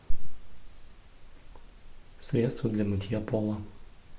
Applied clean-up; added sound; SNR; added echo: none; none; none; none.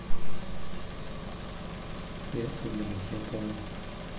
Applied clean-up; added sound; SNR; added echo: none; Engine; 11 dB; reverberation time 0.5 s.